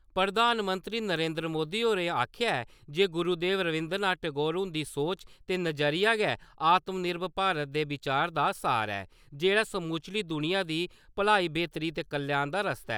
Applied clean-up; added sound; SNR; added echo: none; none; none; none.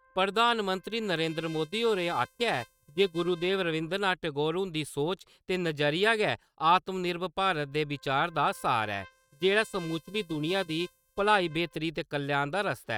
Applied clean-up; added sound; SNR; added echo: neural mask model RNNoise.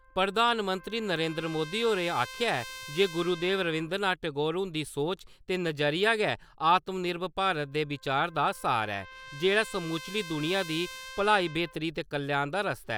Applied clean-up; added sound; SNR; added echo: none; Trumpet; 18 dB; none.